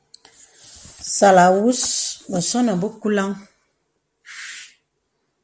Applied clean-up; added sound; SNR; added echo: none; none; none; none.